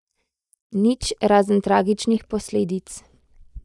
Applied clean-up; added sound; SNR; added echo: neural mask model DeepFilterNet 3.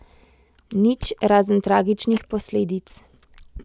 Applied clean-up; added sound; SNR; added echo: none; Chewing, mastication; 20 dB; none.